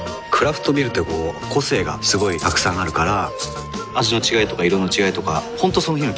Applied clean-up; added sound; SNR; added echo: none; Cutlery, silverware; 17 dB; none.